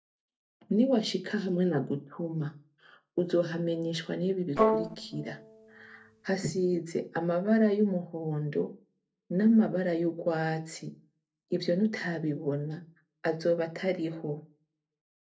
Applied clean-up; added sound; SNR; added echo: neural separator model SepFormer DNS4.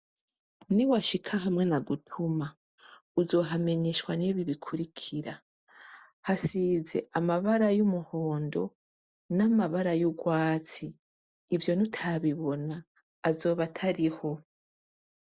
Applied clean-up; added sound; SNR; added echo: none; none; none; none.